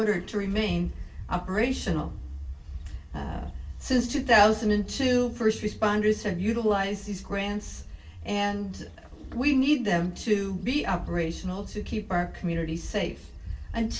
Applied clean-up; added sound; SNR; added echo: none; Bird; 11 dB; reverberation time 0.2 s.